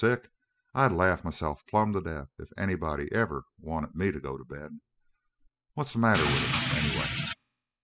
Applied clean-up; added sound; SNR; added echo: classical method spectral subtraction.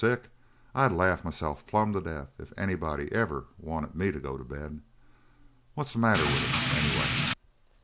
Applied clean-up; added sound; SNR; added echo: none; Rain; -3 dB; none.